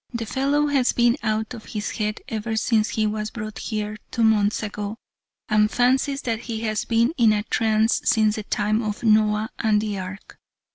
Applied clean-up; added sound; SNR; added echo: none; none; none; none.